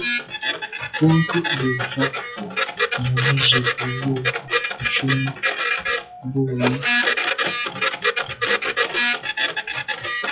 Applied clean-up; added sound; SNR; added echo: classical method log-MMSE.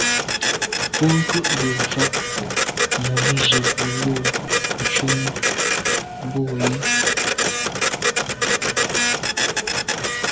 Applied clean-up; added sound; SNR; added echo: none; Printer; -5 dB; none.